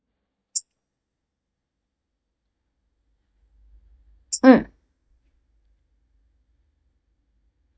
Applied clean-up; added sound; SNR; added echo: neural mask model DeepFilterNet 3.